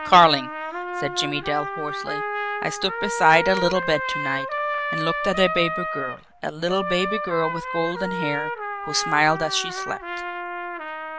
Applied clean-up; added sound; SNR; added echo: none; Trumpet; 5 dB; none.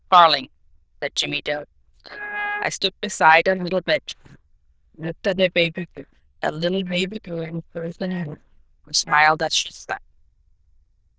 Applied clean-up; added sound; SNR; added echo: neural diffusion model UNIVERSE++.